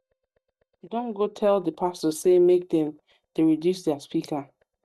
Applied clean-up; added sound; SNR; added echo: neural mask model DeepFilterNet 3.